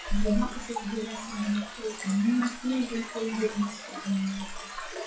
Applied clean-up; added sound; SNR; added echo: classical method WPE with log-MMSE.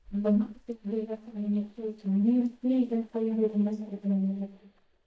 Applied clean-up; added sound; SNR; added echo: neural mask model DeepFilterNet 3.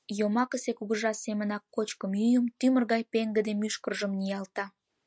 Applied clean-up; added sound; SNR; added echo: none; none; none; none.